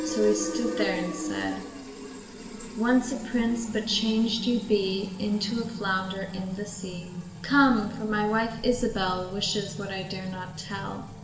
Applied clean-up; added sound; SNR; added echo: none; Fill (with liquid); 8 dB; reverberation time 0.9 s.